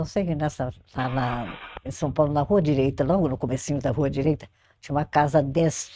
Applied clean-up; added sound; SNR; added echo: neural mask model RNNoise.